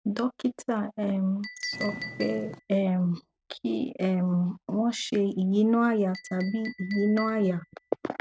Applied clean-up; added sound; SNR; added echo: neural mask model RNNoise.